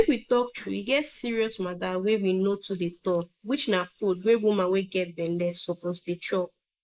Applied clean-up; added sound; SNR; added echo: neural mask model Resemble Enhance denoiser.